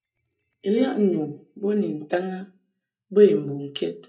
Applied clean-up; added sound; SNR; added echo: neural mask model DeepFilterNet 3.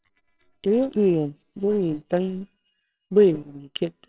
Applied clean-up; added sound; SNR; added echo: neural separator model SepFormer WHAMR!.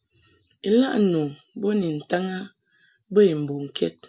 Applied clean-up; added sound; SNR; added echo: none; none; none; none.